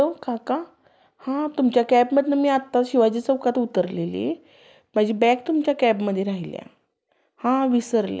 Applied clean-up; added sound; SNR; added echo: none; none; none; none.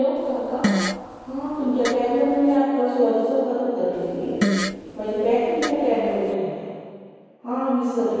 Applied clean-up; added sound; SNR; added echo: none; Fart; 6 dB; reverberation time 2.2 s.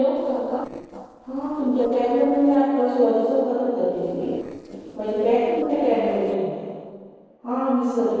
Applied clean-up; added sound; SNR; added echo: neural separator model SepFormer DNS4.